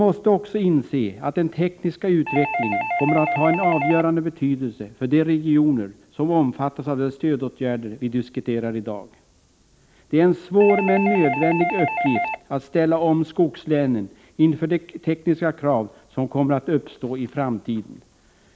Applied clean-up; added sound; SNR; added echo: none; Doorbell; 4 dB; none.